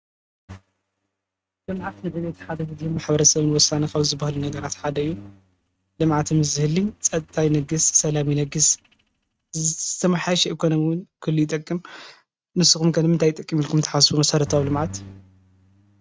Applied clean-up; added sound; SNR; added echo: neural mask model RNNoise.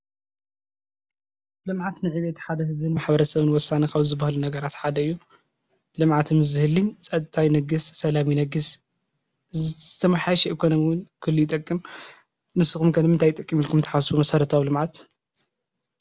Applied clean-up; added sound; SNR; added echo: none; none; none; none.